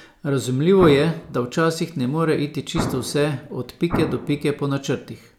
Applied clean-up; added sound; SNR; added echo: none; Explosion; 8 dB; none.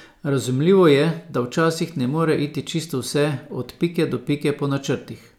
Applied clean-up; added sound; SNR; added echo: none; none; none; none.